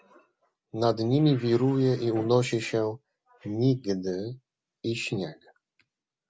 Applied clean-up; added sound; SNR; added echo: none; none; none; none.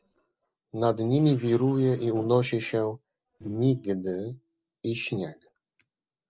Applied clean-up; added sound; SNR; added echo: neural separator model SepFormer DNS4.